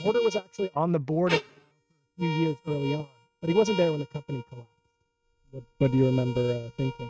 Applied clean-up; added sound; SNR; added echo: neural mask model RNNoise.